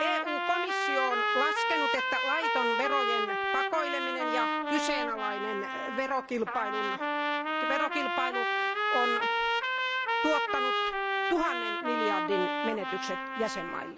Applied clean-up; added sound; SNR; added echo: none; Trumpet; -4 dB; none.